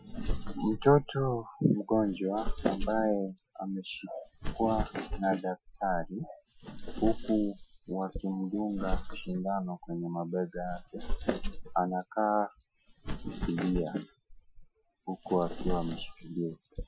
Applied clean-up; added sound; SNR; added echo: classical method Wiener filter.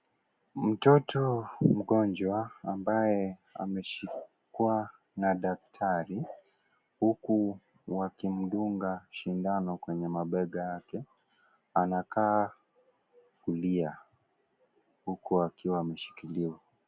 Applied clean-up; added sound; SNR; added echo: none; none; none; none.